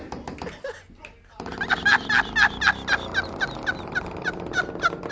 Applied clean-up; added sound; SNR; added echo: none; Squeak; 9 dB; none.